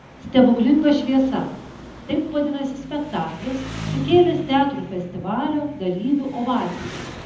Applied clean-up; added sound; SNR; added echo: none; Engine; 14 dB; reverberation time 0.8 s.